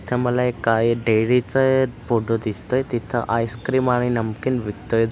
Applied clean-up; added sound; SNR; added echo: none; none; none; none.